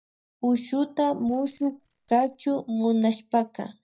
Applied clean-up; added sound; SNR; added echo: neural mask model DeepFilterNet 3.